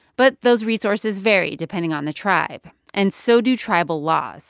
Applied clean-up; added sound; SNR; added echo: none; none; none; none.